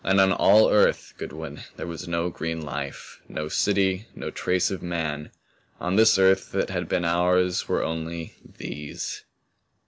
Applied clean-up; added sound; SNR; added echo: none; none; none; none.